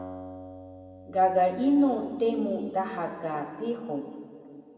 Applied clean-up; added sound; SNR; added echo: none; Acoustic guitar; 19 dB; reverberation time 2.3 s.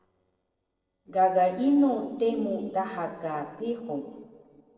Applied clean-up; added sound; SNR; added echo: neural separator model SepFormer DNS4.